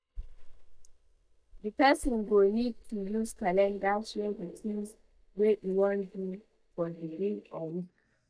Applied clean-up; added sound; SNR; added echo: neural mask model DeepFilterNet 3.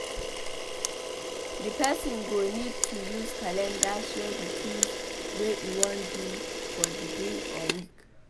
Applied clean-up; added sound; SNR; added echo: none; Camera; -1 dB; none.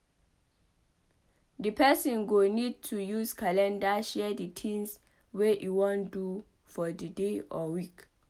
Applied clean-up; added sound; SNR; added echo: none; none; none; none.